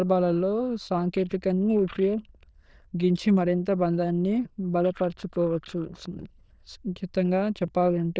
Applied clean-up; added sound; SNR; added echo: neural diffusion model UNIVERSE++.